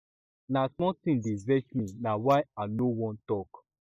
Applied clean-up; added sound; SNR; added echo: neural mask model DeepFilterNet 3.